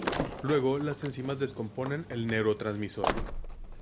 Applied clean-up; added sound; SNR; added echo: none; Slam; 5 dB; none.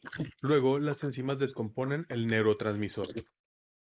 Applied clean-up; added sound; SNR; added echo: neural mask model Resemble Enhance denoiser.